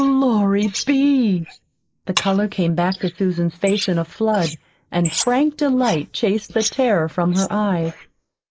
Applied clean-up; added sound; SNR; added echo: neural mask model Resemble Enhance denoiser.